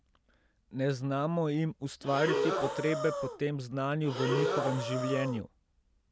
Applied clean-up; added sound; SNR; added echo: none; Breathing; 1 dB; none.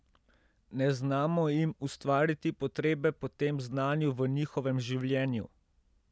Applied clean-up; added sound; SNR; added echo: none; none; none; none.